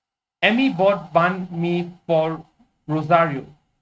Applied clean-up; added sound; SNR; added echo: neural mask model RNNoise.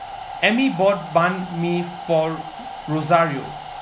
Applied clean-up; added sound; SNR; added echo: none; Domestic sounds, home sounds; 12 dB; none.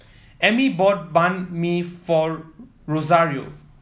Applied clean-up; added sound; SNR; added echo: none; none; none; none.